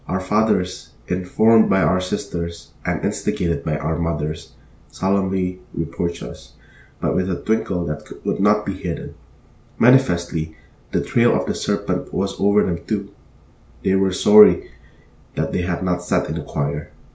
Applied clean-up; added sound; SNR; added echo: none; none; none; none.